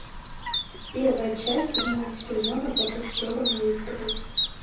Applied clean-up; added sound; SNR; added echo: none; Chirp, tweet; -3 dB; reverberation time 0.6 s.